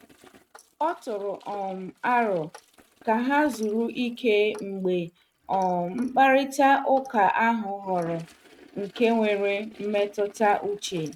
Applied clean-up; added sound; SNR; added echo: neural mask model RNNoise.